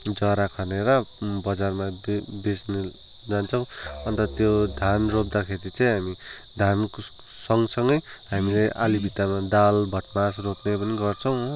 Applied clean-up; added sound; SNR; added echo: none; Musical instrument; 13 dB; none.